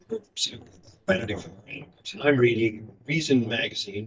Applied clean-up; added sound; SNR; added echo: neural mask model DeepFilterNet 3.